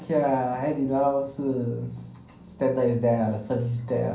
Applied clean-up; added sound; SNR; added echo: none; none; none; reverberation time 0.6 s.